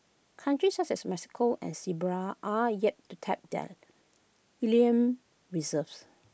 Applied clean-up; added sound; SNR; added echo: none; none; none; none.